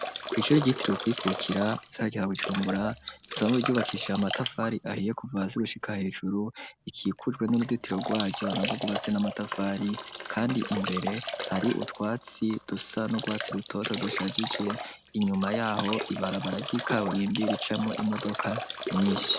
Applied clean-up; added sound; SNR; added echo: none; Drip / Trickle, dribble / Bathtub (filling or washing); 6 dB; none.